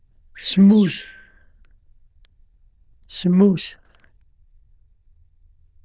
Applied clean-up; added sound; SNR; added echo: neural diffusion model UNIVERSE++.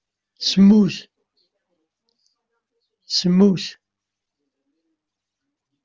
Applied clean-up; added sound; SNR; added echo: none; none; none; none.